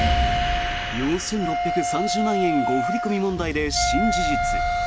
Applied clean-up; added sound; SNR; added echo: none; Wind instrument, woodwind instrument; 1 dB; none.